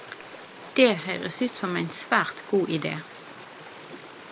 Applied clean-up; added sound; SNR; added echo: none; Stream; 16 dB; none.